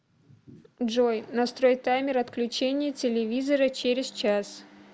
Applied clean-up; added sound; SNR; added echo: none; none; none; none.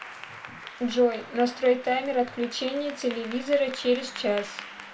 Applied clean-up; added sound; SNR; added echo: none; Applause / Clapping; 15 dB; reverberation time 0.2 s.